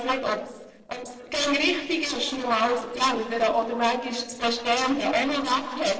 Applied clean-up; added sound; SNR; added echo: neural separator model SepFormer DNS4.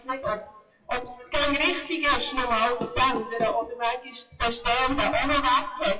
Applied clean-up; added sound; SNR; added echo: classical method WPE with log-MMSE.